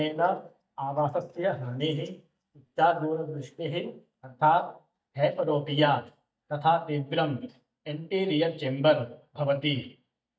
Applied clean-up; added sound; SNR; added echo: neural mask model DeepFilterNet 3.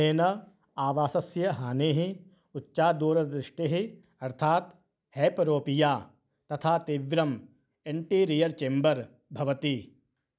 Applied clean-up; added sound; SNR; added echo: none; none; none; none.